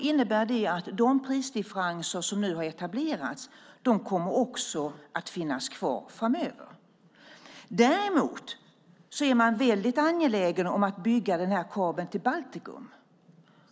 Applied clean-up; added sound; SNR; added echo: none; none; none; none.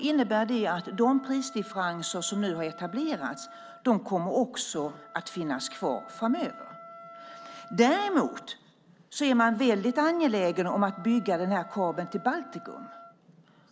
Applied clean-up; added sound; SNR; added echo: none; Wind instrument, woodwind instrument; 19 dB; none.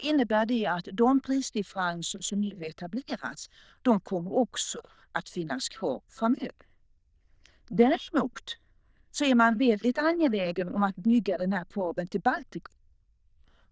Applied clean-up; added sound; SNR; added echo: neural diffusion model UNIVERSE++.